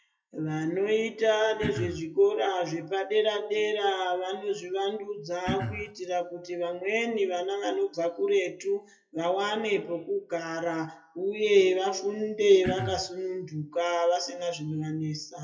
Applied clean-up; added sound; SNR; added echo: classical method WPE with log-MMSE.